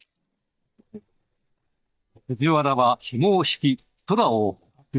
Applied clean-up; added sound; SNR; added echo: neural mask model DeepFilterNet 3.